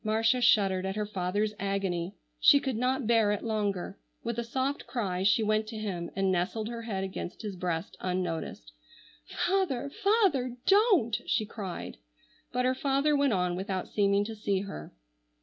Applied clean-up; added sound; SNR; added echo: none; none; none; none.